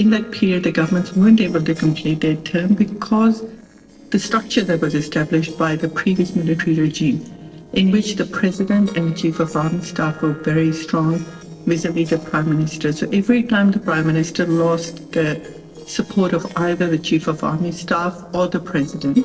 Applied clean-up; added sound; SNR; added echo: neural separator model SepFormer DNS4.